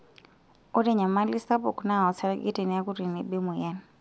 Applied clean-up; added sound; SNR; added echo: none; none; none; none.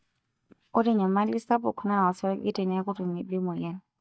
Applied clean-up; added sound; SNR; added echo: neural mask model DeepFilterNet 3.